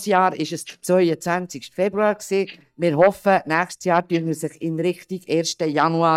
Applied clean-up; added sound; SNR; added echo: neural mask model DeepFilterNet 3.